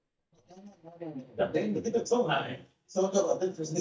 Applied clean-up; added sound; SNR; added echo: neural mask model DeepFilterNet 3.